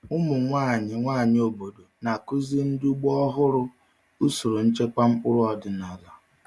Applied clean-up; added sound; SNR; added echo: none; none; none; none.